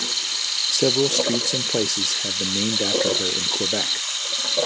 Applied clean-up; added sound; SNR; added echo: none; Sink (filling or washing) / Water tap, faucet; -5 dB; none.